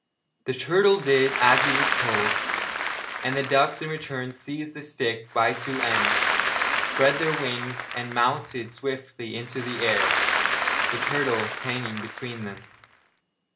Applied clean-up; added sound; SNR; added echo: none; Applause / Crowd; 0 dB; none.